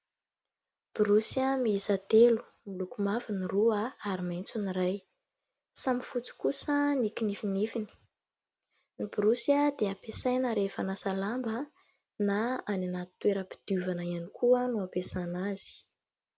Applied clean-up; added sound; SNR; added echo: none; none; none; none.